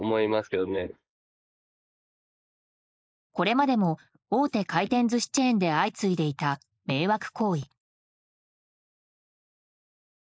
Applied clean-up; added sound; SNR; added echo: neural mask model Resemble Enhance denoiser.